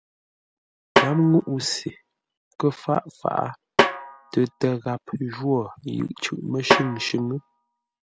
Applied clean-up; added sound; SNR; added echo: none; Snare drum; 0 dB; none.